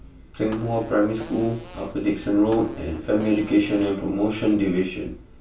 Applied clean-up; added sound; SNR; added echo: none; Fart; 19 dB; reverberation time 0.3 s.